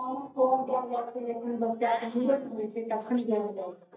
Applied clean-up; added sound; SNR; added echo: neural mask model DeepFilterNet 3.